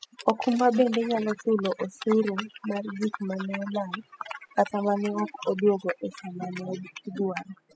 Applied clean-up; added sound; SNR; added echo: classical method spectral subtraction.